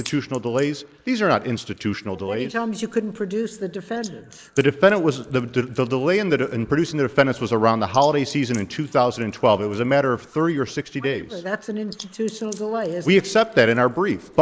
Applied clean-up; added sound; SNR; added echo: neural mask model Resemble Enhance denoiser.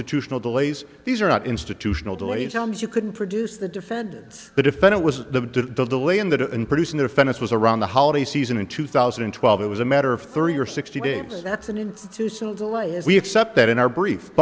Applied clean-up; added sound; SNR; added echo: none; none; none; none.